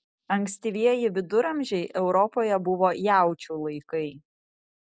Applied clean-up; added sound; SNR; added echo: none; none; none; none.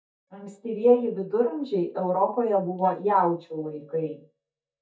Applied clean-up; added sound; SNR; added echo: neural mask model DeepFilterNet 3.